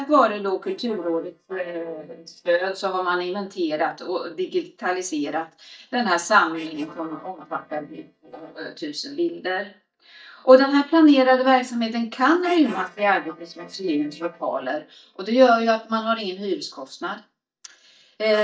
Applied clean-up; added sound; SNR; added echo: neural mask model DeepFilterNet 3.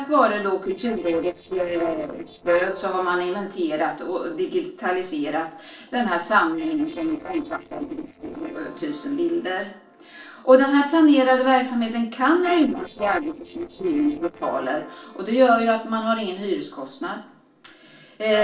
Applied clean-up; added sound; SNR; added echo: neural separator model SepFormer DNS4.